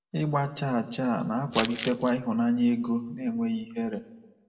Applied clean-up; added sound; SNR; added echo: none; Crumpling, crinkling; 3 dB; reverberation time 0.7 s.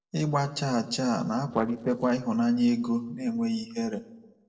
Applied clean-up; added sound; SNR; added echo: neural separator model SepFormer DNS4.